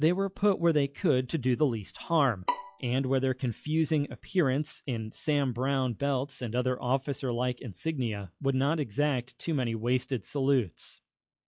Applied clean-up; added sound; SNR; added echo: classical method log-MMSE.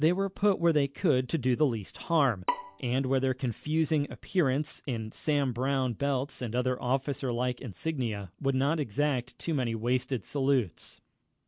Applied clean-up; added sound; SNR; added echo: none; Bowed string instrument; 10 dB; none.